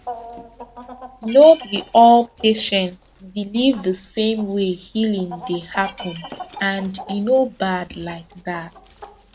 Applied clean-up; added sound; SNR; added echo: none; Chicken, rooster + Shatter; 18 dB; none.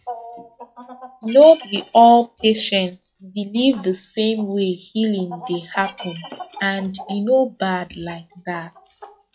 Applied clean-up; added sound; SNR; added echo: classical method log-MMSE.